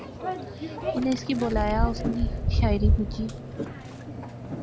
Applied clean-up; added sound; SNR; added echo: none; Microwave oven; -3 dB; none.